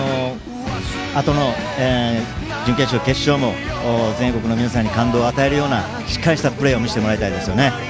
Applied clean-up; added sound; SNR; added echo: none; none; none; none.